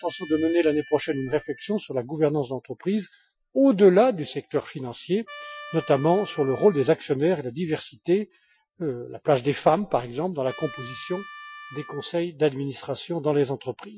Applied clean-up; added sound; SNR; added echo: classical method Wiener filter.